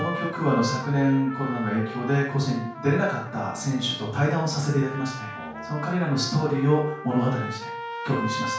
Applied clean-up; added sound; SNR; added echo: none; Trumpet; 10 dB; reverberation time 0.5 s.